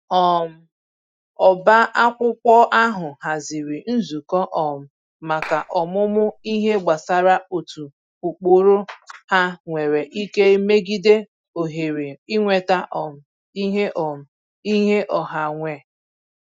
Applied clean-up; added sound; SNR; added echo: neural mask model DeepFilterNet 3.